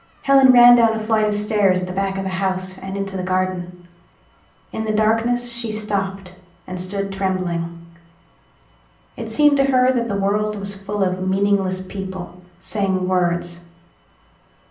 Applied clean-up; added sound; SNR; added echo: none; none; none; reverberation time 0.6 s.